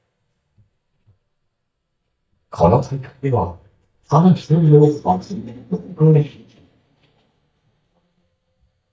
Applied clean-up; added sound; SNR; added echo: neural mask model DeepFilterNet 3.